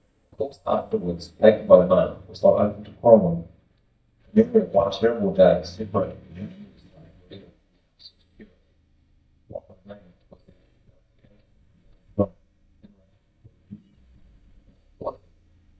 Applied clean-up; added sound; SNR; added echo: neural mask model DeepFilterNet 3.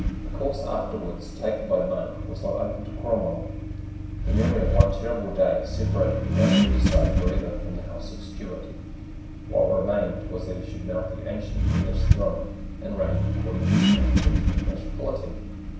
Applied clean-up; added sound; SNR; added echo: none; Accelerating, revving, vroom; -4 dB; reverberation time 0.7 s.